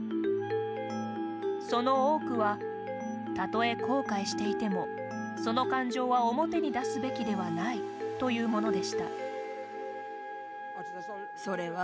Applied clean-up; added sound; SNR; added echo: none; Wind instrument, woodwind instrument; 11 dB; none.